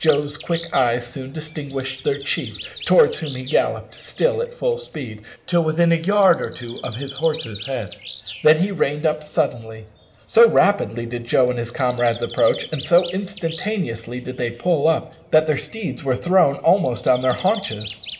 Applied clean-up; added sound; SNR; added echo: none; Bird; 19 dB; reverberation time 1.6 s.